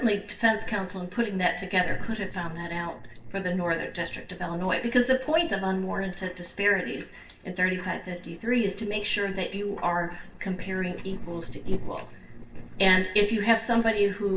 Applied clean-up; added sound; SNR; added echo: neural separator model SepFormer DNS4.